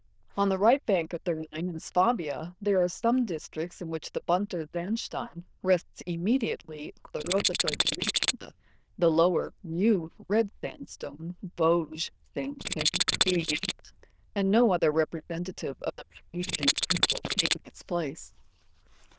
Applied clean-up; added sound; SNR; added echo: neural diffusion model UNIVERSE++.